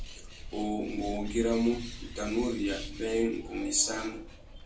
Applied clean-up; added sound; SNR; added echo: none; Bird; 10 dB; reverberation time 0.2 s.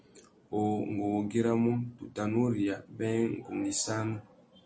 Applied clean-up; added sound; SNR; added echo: none; none; none; none.